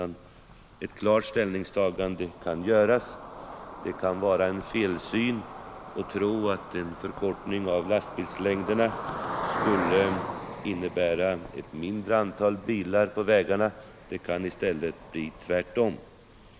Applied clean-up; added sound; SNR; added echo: none; Cricket; 11 dB; none.